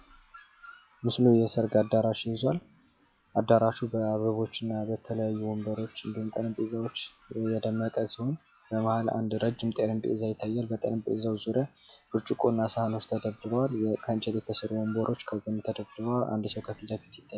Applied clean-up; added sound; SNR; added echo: classical method log-MMSE.